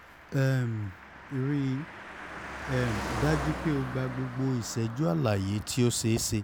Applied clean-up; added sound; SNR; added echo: none; Car passing by; 10 dB; none.